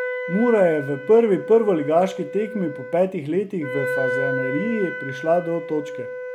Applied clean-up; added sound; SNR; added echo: none; Wind instrument, woodwind instrument; 8 dB; none.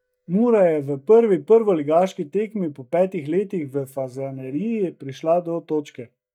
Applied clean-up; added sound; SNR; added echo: neural mask model DeepFilterNet 3.